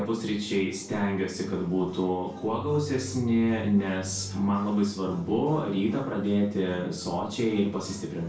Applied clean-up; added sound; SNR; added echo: none; Bowed string instrument; 12 dB; reverberation time 0.3 s.